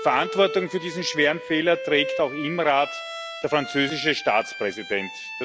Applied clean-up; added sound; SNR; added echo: none; Bowed string instrument; 10 dB; none.